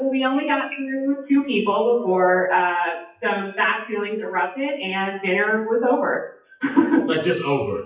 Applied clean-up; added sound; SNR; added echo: classical method WPE with log-MMSE.